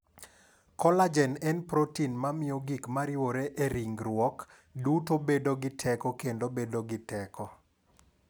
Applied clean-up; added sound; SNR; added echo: none; none; none; none.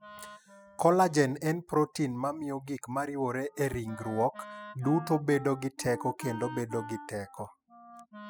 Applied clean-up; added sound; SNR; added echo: classical method spectral subtraction.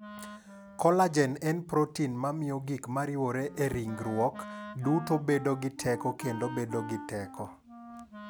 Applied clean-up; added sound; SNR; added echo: none; Wind instrument, woodwind instrument; 14 dB; none.